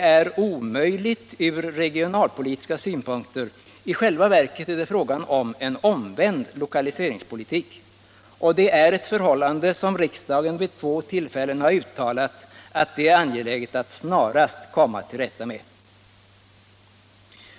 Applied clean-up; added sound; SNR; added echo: none; none; none; none.